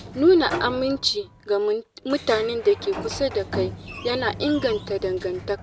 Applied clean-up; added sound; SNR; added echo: none; Sliding door; 12 dB; none.